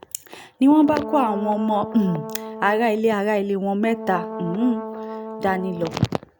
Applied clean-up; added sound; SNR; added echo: none; Brass instrument; 10 dB; none.